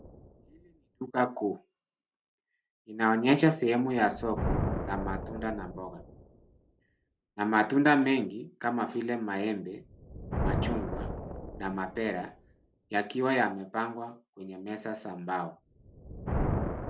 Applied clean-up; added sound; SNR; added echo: none; Thunder; 7 dB; none.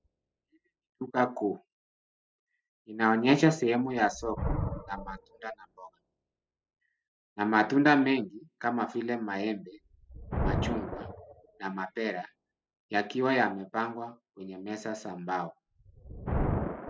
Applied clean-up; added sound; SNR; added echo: classical method spectral subtraction.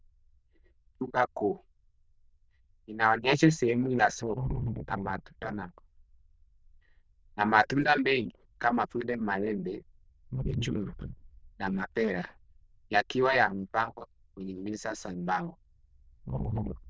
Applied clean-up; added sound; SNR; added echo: neural diffusion model UNIVERSE++.